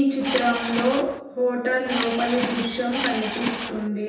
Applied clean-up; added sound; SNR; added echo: none; Subway, metro, underground / Engine; 6 dB; reverberation time 0.9 s.